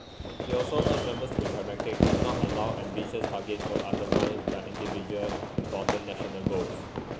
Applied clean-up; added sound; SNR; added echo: none; Fireworks; -4 dB; none.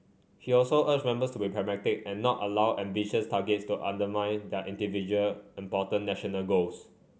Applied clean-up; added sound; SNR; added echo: none; none; none; none.